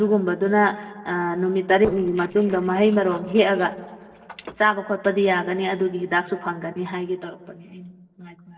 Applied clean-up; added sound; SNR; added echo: neural separator model SepFormer DNS4.